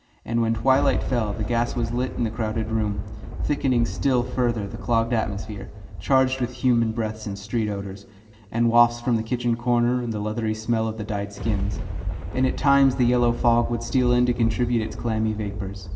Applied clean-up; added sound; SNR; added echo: none; Thunder; 6 dB; reverberation time 2.4 s.